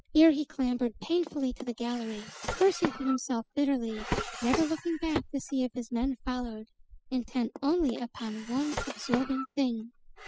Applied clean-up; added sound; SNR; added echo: classical method spectral subtraction.